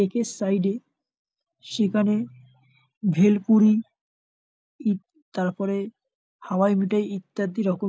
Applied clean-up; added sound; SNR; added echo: none; none; none; none.